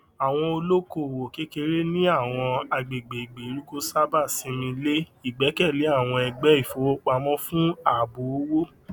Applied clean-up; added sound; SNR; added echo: none; none; none; none.